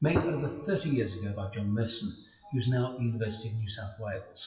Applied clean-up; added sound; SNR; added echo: classical method WPE with log-MMSE.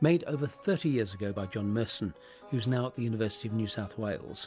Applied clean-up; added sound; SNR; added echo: none; none; none; none.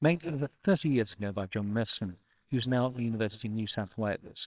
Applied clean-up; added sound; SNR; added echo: neural separator model SepFormer WHAMR!.